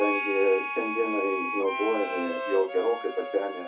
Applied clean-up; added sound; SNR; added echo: none; Harmonica; 4 dB; reverberation time 0.3 s.